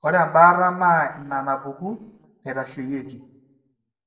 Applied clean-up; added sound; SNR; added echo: neural separator model SepFormer DNS4.